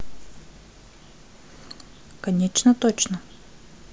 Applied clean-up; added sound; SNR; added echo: none; none; none; none.